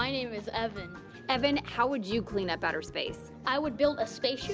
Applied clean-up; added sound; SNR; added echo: none; none; none; none.